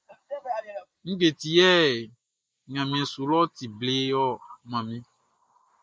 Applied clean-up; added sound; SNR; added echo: neural mask model Resemble Enhance denoiser.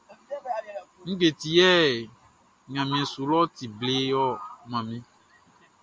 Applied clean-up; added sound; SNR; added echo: none; none; none; none.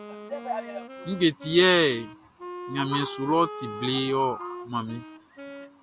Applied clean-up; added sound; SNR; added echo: none; Wind instrument, woodwind instrument; 13 dB; none.